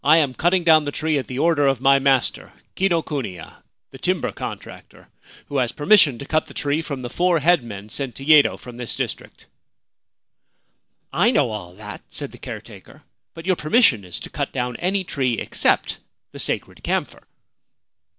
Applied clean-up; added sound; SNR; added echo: none; none; none; none.